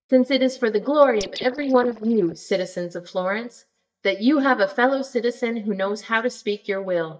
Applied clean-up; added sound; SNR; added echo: neural mask model DeepFilterNet 3.